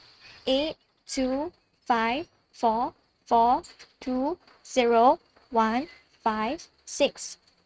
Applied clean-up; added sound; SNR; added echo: neural mask model RNNoise.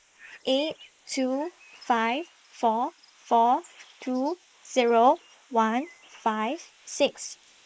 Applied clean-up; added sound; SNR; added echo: neural mask model Resemble Enhance denoiser.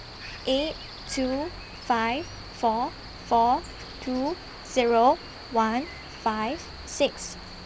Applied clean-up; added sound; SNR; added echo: none; Cricket; 13 dB; none.